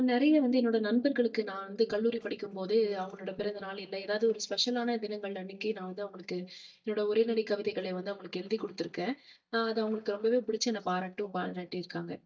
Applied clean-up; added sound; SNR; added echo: neural mask model DeepFilterNet 3.